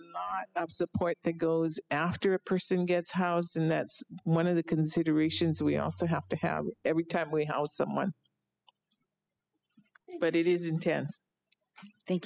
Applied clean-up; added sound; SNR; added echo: classical method spectral subtraction.